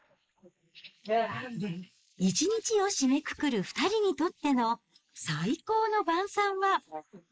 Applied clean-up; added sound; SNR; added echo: neural mask model Resemble Enhance denoiser.